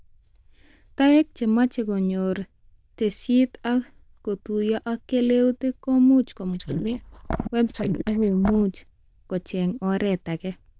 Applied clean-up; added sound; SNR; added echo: neural diffusion model UNIVERSE++.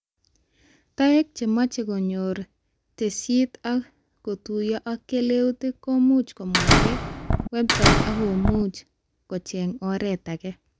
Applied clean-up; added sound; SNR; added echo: none; Slam; -5 dB; none.